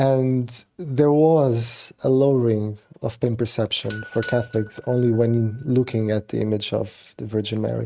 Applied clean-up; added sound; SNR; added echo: neural mask model RNNoise.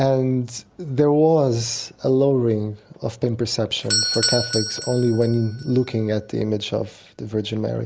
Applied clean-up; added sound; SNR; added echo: none; Doorbell; 10 dB; none.